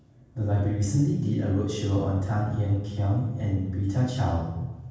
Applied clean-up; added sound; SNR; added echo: none; none; none; reverberation time 1.2 s.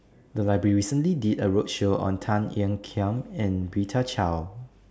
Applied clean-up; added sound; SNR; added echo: none; none; none; none.